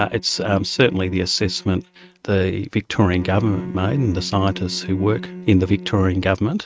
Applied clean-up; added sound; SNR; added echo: neural mask model RNNoise.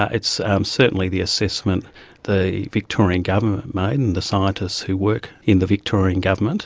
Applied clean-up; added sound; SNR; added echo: none; none; none; none.